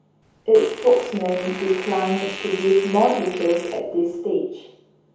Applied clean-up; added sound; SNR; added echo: none; Fart; 14 dB; reverberation time 0.7 s.